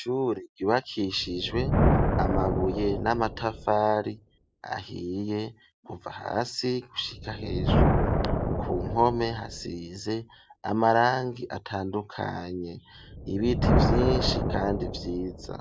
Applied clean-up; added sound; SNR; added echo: none; Thunder; 0 dB; none.